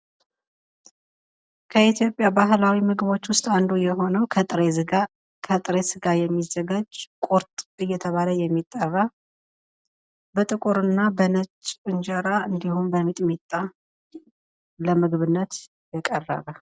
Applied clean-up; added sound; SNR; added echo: none; none; none; none.